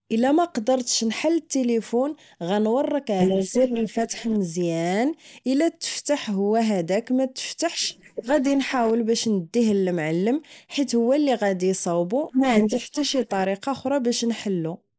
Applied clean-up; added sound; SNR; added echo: neural mask model Resemble Enhance denoiser.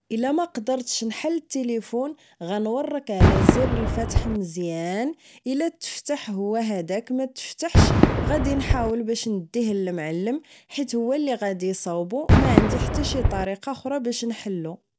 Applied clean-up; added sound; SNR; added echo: none; Fireworks; -1 dB; none.